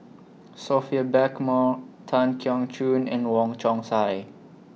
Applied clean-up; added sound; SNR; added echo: none; none; none; none.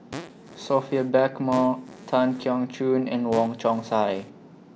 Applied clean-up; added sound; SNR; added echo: none; Fart; 17 dB; none.